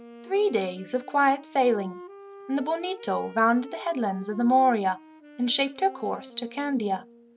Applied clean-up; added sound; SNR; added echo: none; Wind instrument, woodwind instrument; 19 dB; none.